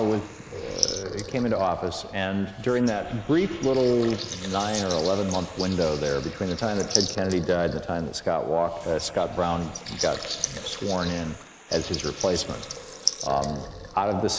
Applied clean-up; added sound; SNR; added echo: neural mask model Resemble Enhance denoiser.